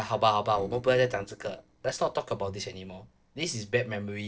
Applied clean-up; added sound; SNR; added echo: neural separator model SepFormer DNS4.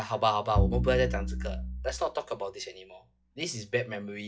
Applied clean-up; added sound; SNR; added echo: classical method log-MMSE.